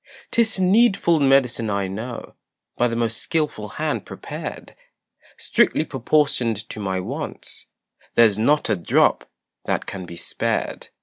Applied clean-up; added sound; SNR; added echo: none; none; none; none.